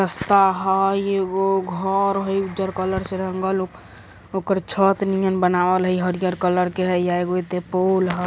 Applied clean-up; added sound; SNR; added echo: none; none; none; none.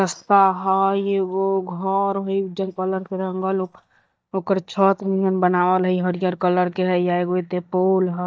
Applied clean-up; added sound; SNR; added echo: neural mask model DeepFilterNet 3.